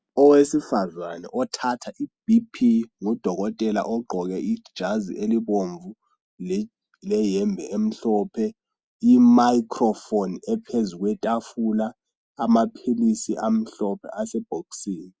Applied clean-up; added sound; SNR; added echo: none; none; none; none.